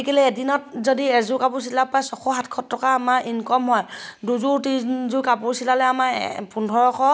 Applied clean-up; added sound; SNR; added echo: none; none; none; none.